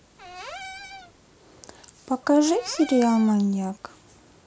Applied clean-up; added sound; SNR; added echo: none; Cupboard open or close / Door; 16 dB; none.